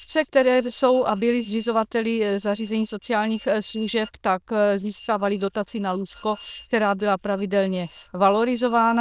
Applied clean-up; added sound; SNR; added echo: neural diffusion model UNIVERSE++.